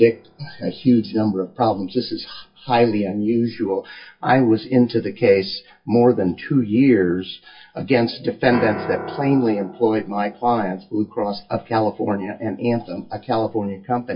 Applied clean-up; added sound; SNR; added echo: classical method WPE with log-MMSE.